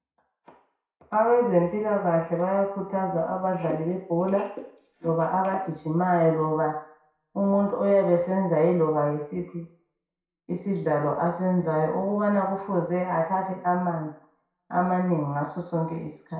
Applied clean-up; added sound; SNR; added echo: none; none; none; reverberation time 0.6 s.